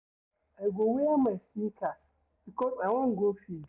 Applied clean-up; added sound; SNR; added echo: none; none; none; none.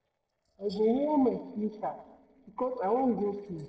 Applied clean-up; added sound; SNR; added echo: neural separator model SepFormer DNS4.